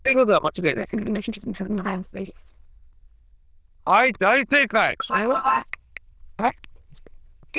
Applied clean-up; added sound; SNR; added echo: neural diffusion model UNIVERSE++.